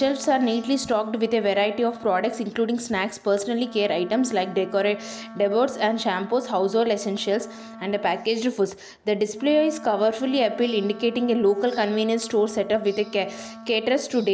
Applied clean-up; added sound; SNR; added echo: none; Wind instrument, woodwind instrument; 18 dB; none.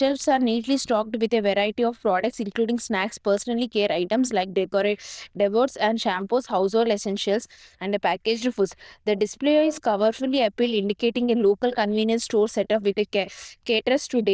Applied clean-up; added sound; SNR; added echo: neural diffusion model UNIVERSE++.